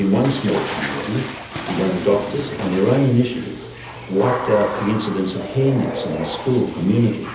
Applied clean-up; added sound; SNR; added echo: none; Water / Splash, splatter; 9 dB; reverberation time 0.7 s.